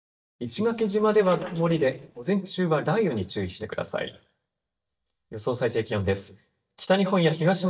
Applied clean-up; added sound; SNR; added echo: neural mask model DeepFilterNet 3.